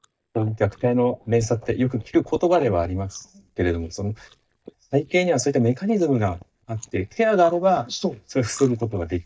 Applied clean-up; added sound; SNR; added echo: neural mask model DeepFilterNet 3.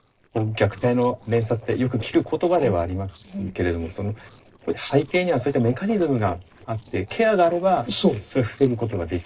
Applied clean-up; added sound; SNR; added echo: neural separator model SepFormer DNS4.